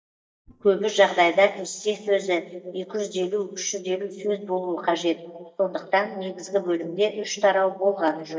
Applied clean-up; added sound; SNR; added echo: neural mask model DeepFilterNet 3.